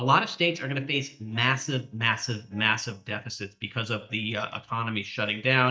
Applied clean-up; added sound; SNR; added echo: neural mask model DeepFilterNet 3.